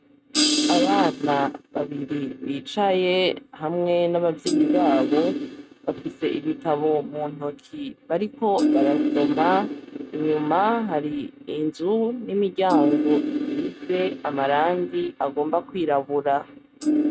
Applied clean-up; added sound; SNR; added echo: neural mask model RNNoise.